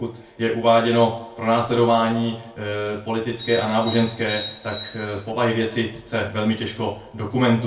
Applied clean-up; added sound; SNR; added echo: none; Bird; 9 dB; reverberation time 0.3 s.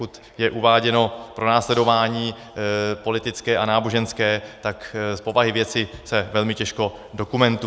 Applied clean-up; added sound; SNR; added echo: none; none; none; none.